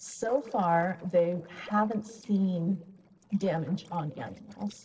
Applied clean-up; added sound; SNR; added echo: neural separator model SepFormer DNS4.